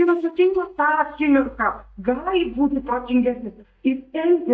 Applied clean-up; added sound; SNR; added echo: neural mask model DeepFilterNet 3.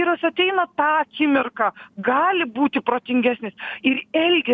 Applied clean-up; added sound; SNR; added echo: none; none; none; none.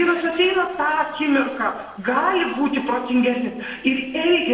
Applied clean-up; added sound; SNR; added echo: neural separator model SepFormer DNS4.